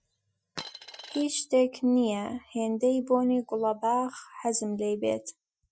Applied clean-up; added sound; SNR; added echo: classical method Wiener filter.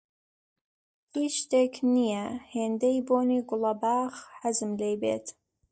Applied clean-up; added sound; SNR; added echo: neural mask model DeepFilterNet 3.